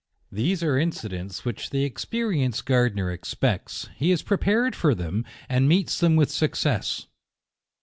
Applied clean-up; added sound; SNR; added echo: none; none; none; none.